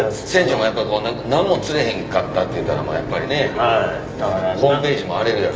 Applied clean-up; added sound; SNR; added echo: none; none; none; reverberation time 0.8 s.